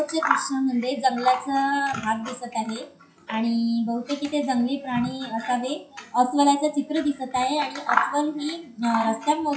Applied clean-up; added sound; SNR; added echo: classical method WPE with log-MMSE.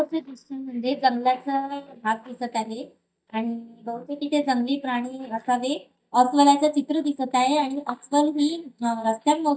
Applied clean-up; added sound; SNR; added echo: neural mask model DeepFilterNet 3.